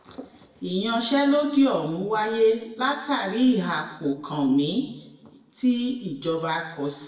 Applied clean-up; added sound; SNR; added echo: none; none; none; reverberation time 1.0 s.